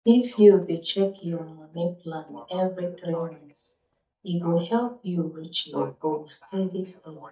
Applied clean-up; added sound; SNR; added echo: neural mask model DeepFilterNet 3.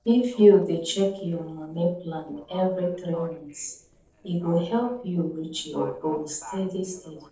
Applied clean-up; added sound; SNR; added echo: neural separator model SepFormer DNS4.